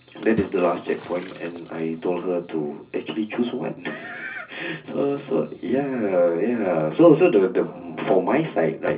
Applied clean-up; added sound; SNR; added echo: none; Water / Splash, splatter; 15 dB; reverberation time 0.4 s.